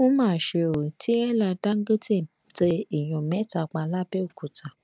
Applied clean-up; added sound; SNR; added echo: none; none; none; none.